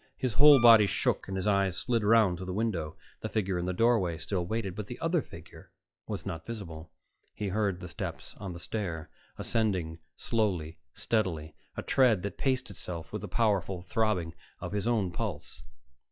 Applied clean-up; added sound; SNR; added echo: classical method log-MMSE.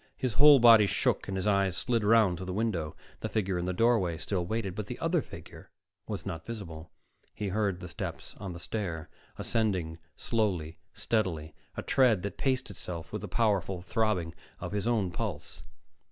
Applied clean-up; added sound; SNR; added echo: none; none; none; none.